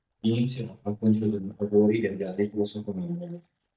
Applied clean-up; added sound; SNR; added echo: neural mask model DeepFilterNet 3.